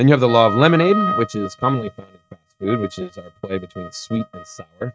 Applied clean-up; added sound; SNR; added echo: neural mask model RNNoise.